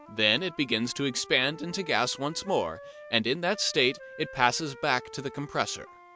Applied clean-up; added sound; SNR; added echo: none; Wind instrument, woodwind instrument; 18 dB; none.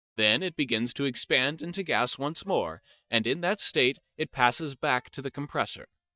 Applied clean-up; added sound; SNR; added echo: neural mask model DeepFilterNet 3.